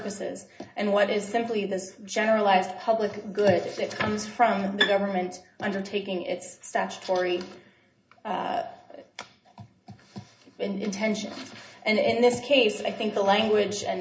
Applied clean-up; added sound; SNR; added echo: none; Bowed string instrument; 5 dB; reverberation time 0.4 s.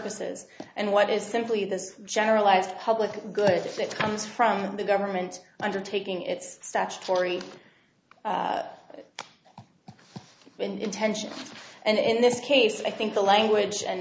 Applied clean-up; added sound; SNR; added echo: none; none; none; none.